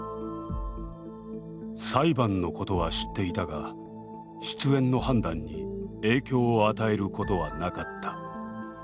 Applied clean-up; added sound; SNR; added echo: none; none; none; none.